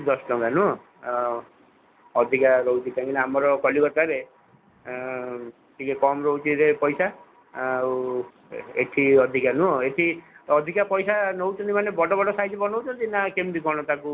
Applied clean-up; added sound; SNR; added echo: none; none; none; none.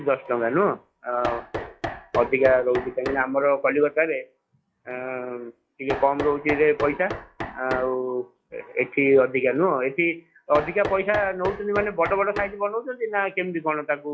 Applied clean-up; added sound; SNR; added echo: classical method log-MMSE.